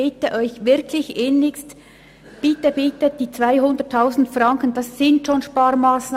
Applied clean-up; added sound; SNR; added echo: none; none; none; none.